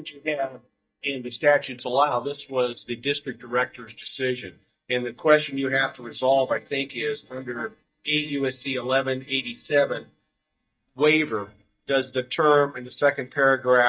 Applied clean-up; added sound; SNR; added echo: neural mask model DeepFilterNet 3.